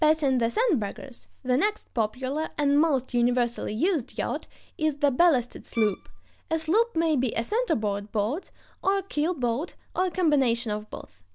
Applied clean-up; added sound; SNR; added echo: none; Bowed string instrument; 15 dB; none.